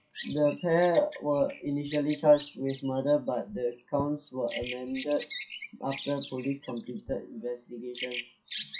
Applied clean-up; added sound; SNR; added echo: classical method WPE with log-MMSE.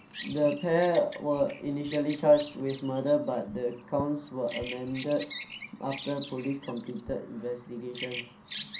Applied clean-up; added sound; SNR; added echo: none; Bird vocalization, bird call, bird song; 14 dB; reverberation time 0.3 s.